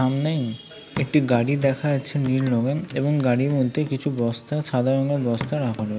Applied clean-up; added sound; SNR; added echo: none; Hands / Wood; 16 dB; none.